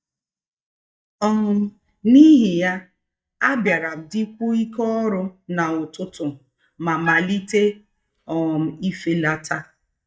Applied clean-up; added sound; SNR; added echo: neural mask model DeepFilterNet 3.